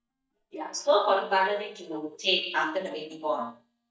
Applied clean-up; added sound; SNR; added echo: neural mask model DeepFilterNet 3.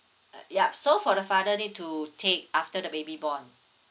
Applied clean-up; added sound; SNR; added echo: none; none; none; none.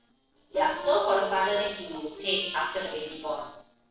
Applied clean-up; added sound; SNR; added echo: neural separator model SepFormer DNS4.